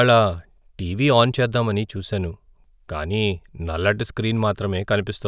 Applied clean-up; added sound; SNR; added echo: none; none; none; none.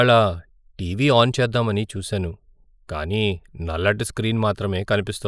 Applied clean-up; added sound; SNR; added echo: neural mask model Resemble Enhance denoiser.